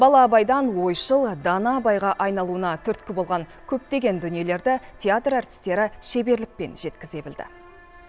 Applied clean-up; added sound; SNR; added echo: none; none; none; none.